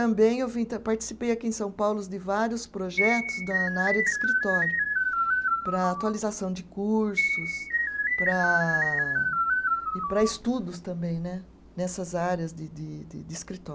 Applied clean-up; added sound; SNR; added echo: none; Keyboard (musical); -3 dB; none.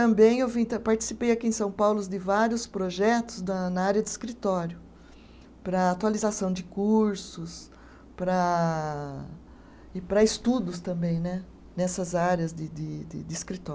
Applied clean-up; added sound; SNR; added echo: none; none; none; none.